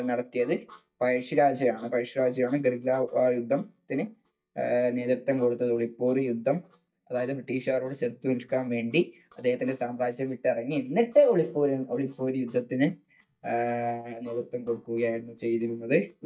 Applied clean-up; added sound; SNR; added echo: neural mask model DeepFilterNet 3.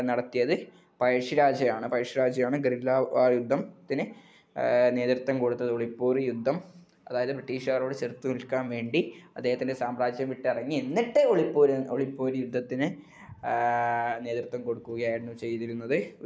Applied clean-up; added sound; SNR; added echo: none; none; none; none.